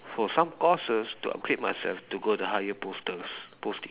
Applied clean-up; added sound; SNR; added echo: none; none; none; none.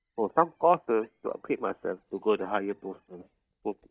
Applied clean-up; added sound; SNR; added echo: neural mask model DeepFilterNet 3.